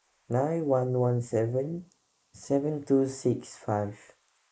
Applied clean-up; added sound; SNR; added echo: neural mask model Resemble Enhance denoiser.